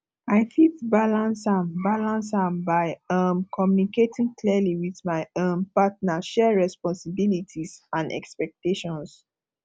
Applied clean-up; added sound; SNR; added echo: none; none; none; none.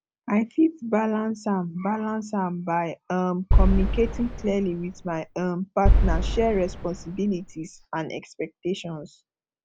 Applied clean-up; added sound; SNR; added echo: none; Boom; -3 dB; none.